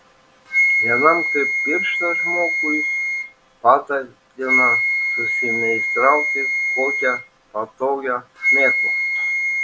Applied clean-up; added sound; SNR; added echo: none; Wind instrument, woodwind instrument; -2 dB; none.